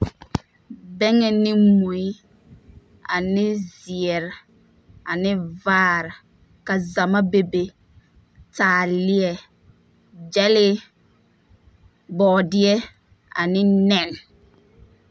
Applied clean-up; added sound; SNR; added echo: none; none; none; none.